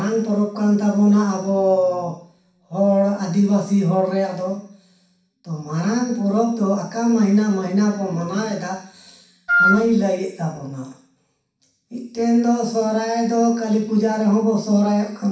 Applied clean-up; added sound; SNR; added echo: none; Wind instrument, woodwind instrument; -1 dB; reverberation time 0.6 s.